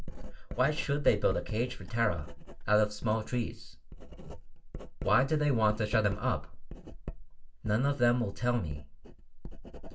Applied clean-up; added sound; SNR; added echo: none; Writing; 7 dB; reverberation time 0.2 s.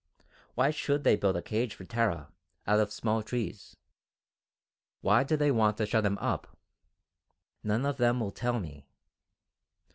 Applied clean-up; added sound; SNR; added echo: none; none; none; none.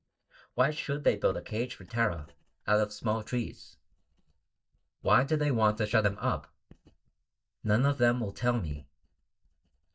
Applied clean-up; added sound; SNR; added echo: neural mask model DeepFilterNet 3.